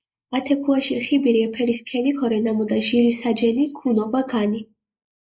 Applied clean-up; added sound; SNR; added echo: neural mask model Resemble Enhance denoiser.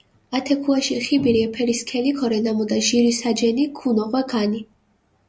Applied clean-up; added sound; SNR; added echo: none; none; none; none.